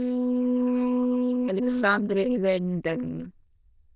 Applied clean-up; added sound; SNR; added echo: neural diffusion model UNIVERSE++.